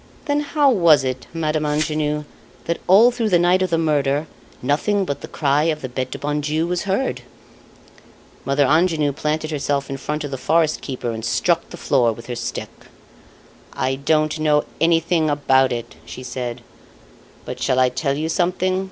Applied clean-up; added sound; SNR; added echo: none; Glass; 15 dB; none.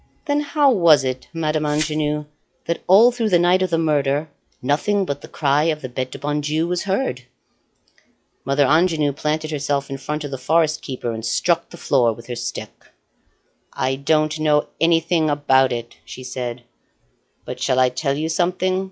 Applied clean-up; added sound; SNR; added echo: classical method log-MMSE.